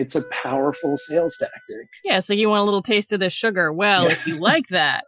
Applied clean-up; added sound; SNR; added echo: classical method Wiener filter.